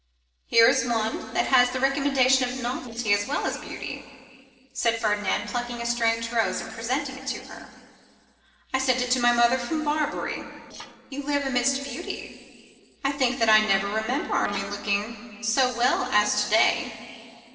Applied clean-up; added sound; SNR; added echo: neural separator model SepFormer DNS4.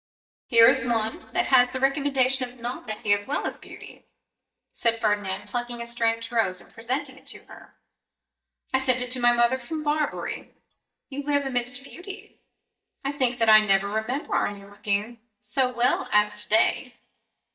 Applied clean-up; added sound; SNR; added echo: neural mask model DeepFilterNet 3.